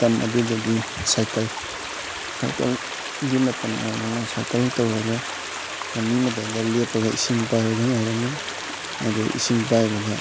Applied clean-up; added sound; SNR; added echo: none; Stream; 7 dB; none.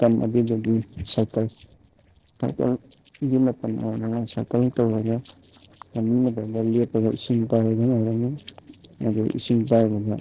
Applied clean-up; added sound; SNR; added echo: neural separator model SepFormer DNS4.